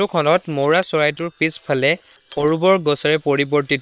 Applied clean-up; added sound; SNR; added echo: neural separator model SepFormer WHAM!.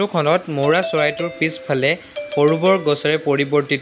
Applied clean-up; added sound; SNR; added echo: none; Doorbell; 13 dB; none.